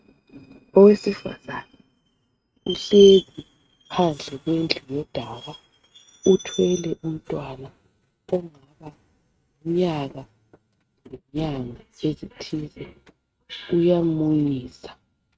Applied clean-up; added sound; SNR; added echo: neural mask model RNNoise.